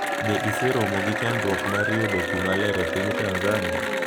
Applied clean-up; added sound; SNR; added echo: none; Applause / Cheering; -1 dB; none.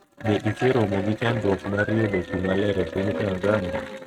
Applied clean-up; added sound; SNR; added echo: neural mask model RNNoise.